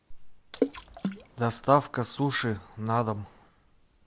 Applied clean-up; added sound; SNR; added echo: none; Water / Splash, splatter; 8 dB; none.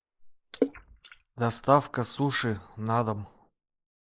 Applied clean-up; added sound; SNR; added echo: neural mask model Resemble Enhance denoiser.